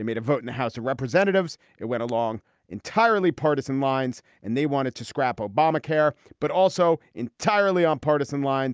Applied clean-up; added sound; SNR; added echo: none; none; none; none.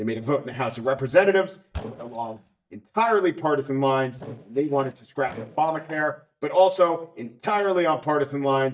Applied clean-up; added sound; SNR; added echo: neural mask model DeepFilterNet 3.